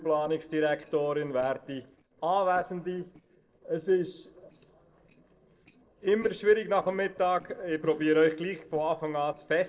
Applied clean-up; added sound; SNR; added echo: neural separator model SepFormer DNS4.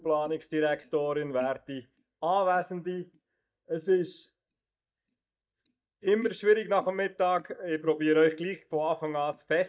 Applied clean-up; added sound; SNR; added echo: neural mask model DeepFilterNet 3.